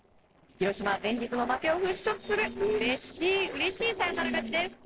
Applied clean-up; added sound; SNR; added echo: neural separator model SepFormer DNS4.